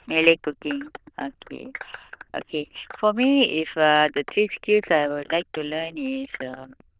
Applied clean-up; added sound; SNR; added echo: neural diffusion model UNIVERSE++.